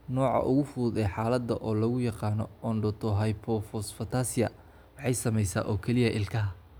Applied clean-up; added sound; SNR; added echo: none; none; none; none.